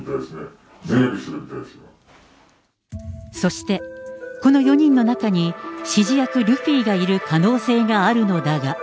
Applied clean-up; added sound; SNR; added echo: none; none; none; none.